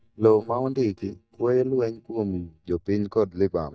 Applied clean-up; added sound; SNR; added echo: neural mask model DeepFilterNet 3.